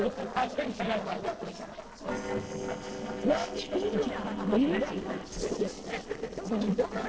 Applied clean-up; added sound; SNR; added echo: neural separator model SepFormer DNS4.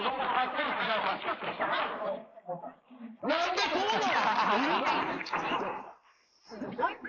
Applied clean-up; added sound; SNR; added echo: neural mask model Resemble Enhance denoiser.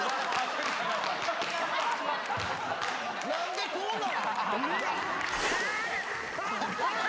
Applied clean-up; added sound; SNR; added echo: none; none; none; none.